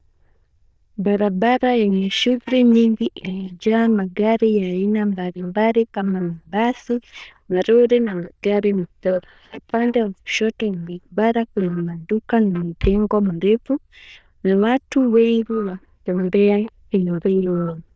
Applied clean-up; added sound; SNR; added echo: neural diffusion model UNIVERSE++.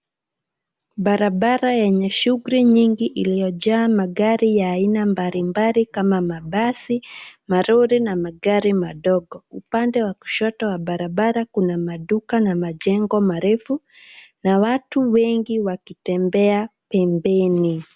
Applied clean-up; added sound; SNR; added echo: none; none; none; none.